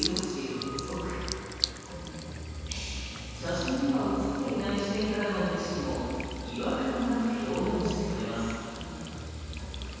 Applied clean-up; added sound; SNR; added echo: none; Sink (filling or washing) / Water tap, faucet; 11 dB; reverberation time 2.2 s.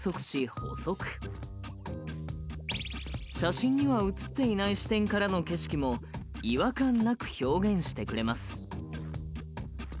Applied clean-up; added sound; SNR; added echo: none; none; none; none.